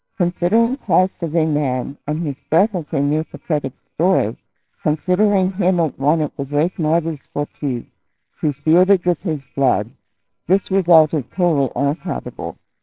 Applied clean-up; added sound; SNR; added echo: neural separator model SepFormer WHAMR!.